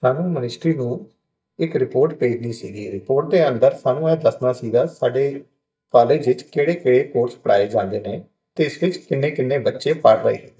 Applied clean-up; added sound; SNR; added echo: neural mask model DeepFilterNet 3.